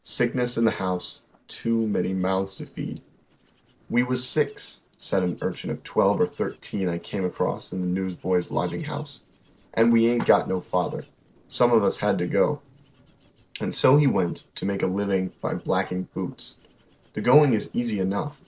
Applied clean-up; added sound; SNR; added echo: neural separator model SepFormer DNS4.